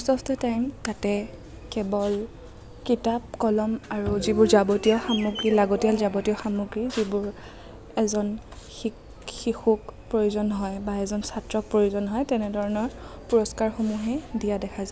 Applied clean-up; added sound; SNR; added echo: none; Bowed string instrument; 13 dB; none.